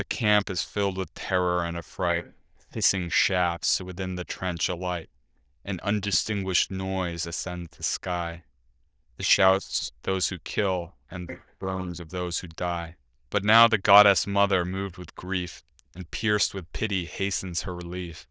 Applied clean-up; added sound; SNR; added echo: neural diffusion model UNIVERSE++.